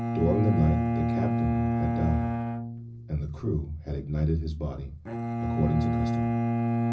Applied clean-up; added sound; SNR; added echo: none; Bowed string instrument; -1 dB; reverberation time 0.4 s.